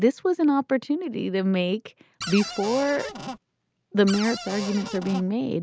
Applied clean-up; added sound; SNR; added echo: none; Cupboard open or close; 10 dB; none.